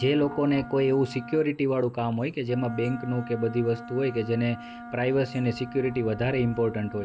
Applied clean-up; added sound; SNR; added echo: none; Wind instrument, woodwind instrument; 15 dB; none.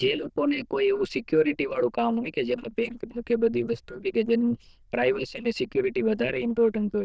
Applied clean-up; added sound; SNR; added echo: neural diffusion model UNIVERSE++.